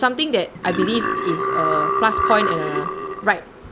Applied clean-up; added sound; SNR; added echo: none; Burping, eructation; 0 dB; none.